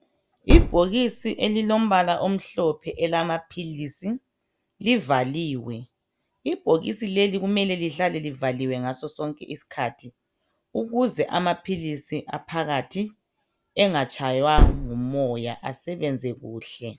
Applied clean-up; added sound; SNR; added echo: none; Gunshot, gunfire; -5 dB; none.